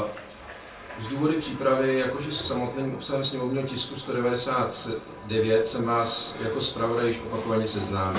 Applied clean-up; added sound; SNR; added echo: none; Water tap, faucet; 15 dB; reverberation time 0.2 s.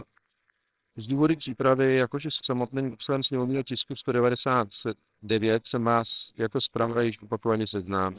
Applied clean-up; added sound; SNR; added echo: neural separator model SepFormer WHAMR!.